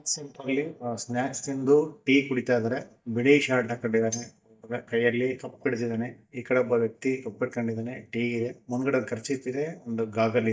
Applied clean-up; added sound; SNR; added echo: neural mask model DeepFilterNet 3.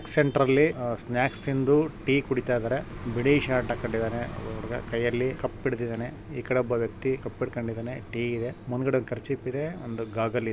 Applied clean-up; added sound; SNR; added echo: none; none; none; none.